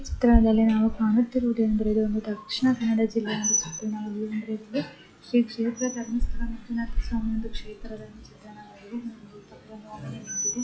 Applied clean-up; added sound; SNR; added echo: classical method log-MMSE.